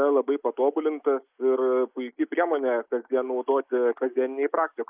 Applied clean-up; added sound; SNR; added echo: neural mask model Resemble Enhance denoiser.